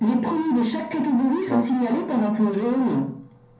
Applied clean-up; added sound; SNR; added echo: none; Brass instrument; 13 dB; reverberation time 0.6 s.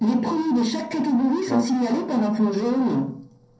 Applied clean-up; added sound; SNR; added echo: neural separator model SepFormer DNS4.